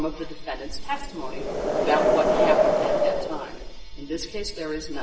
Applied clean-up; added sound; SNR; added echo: none; Wind; -4 dB; reverberation time 0.9 s.